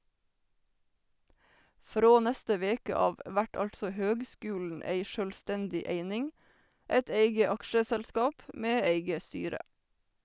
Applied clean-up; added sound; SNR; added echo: none; none; none; none.